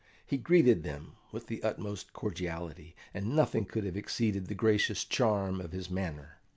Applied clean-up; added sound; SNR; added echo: none; none; none; none.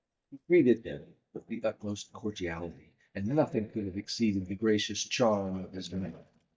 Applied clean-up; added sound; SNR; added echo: neural mask model DeepFilterNet 3.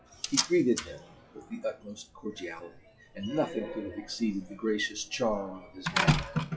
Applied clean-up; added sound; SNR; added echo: classical method WPE with log-MMSE.